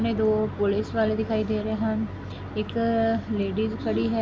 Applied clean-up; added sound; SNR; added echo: none; none; none; none.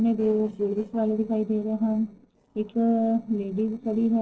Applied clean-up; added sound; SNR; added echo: neural separator model SepFormer DNS4.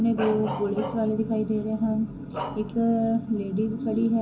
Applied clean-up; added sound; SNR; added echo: none; Bark; 14 dB; reverberation time 0.3 s.